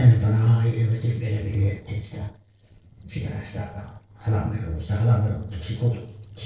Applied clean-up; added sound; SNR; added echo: neural separator model SepFormer DNS4.